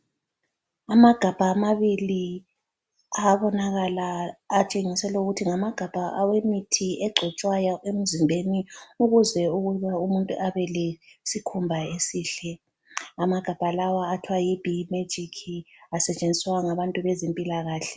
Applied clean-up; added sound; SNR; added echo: none; none; none; none.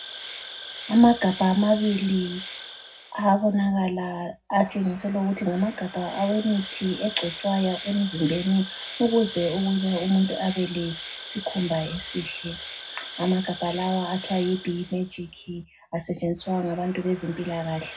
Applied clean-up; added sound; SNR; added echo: none; Insect; 14 dB; reverberation time 0.4 s.